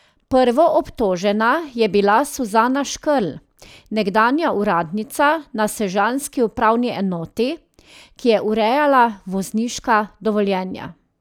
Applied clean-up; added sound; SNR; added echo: none; none; none; none.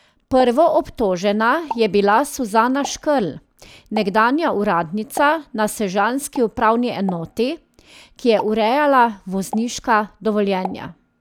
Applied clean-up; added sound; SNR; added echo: none; Explosion; 18 dB; none.